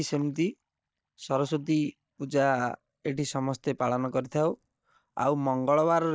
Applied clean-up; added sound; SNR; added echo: neural mask model DeepFilterNet 3.